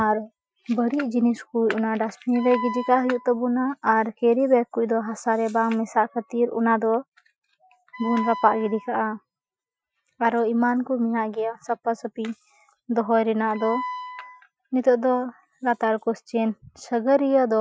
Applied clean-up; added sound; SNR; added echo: classical method Wiener filter.